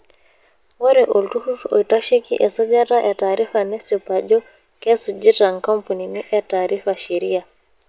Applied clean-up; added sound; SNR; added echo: none; none; none; none.